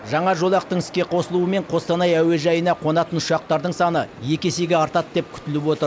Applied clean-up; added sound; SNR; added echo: none; none; none; none.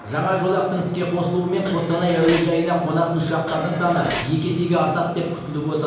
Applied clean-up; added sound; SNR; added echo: none; Dishes, pots, and pans; 12 dB; reverberation time 1.0 s.